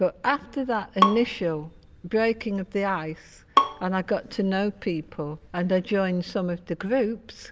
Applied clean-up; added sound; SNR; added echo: none; Bowed string instrument; 3 dB; none.